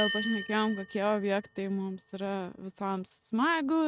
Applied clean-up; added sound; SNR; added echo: neural mask model RNNoise.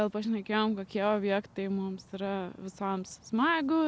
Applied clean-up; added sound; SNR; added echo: none; none; none; none.